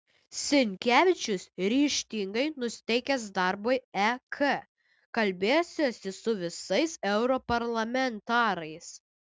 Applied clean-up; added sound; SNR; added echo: none; none; none; none.